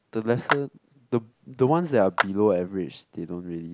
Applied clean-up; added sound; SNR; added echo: none; Clapping; 7 dB; none.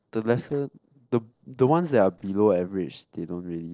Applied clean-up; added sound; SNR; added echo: neural separator model SepFormer DNS4.